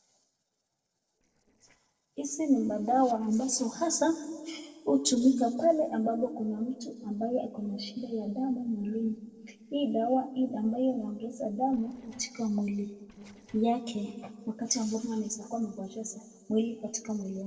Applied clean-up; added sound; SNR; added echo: neural separator model SepFormer DNS4.